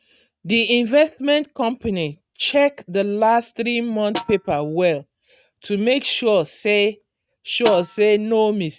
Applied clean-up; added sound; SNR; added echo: neural mask model RNNoise.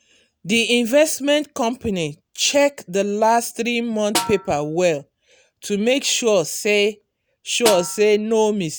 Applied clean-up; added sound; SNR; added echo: none; Snare drum; 8 dB; none.